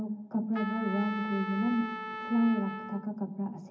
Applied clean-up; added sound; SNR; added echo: none; Trumpet; 9 dB; reverberation time 0.4 s.